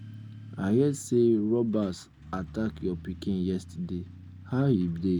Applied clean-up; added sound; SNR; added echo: none; Truck; 17 dB; none.